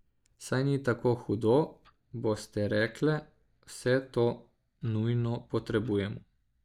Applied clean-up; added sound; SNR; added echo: neural mask model DeepFilterNet 3.